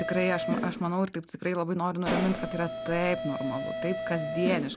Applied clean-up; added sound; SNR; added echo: none; Mechanisms; 4 dB; none.